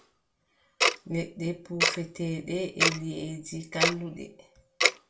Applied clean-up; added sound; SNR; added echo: none; Tick-tock; -4 dB; reverberation time 0.3 s.